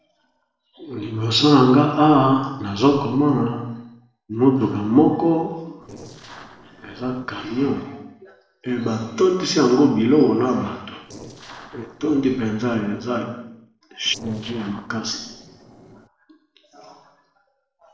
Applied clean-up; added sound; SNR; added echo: neural separator model SepFormer DNS4.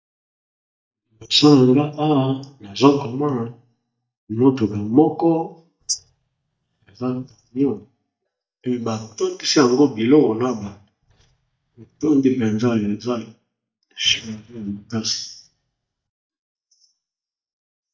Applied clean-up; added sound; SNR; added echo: neural mask model DeepFilterNet 3.